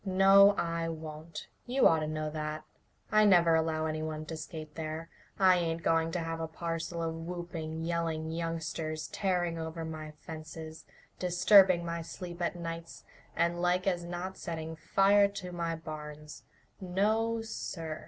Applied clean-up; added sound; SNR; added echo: none; none; none; none.